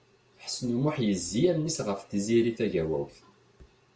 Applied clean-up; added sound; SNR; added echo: none; none; none; none.